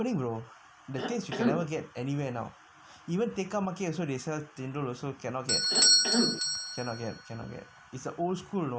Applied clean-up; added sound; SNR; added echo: none; Cough + Bell / Doorbell; -2 dB; none.